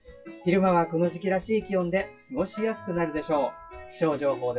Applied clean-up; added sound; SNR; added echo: classical method WPE with log-MMSE.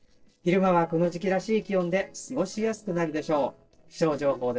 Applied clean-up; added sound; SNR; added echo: neural separator model SepFormer DNS4.